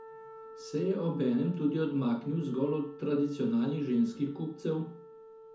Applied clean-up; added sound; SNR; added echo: none; Wind instrument, woodwind instrument; 18 dB; reverberation time 0.6 s.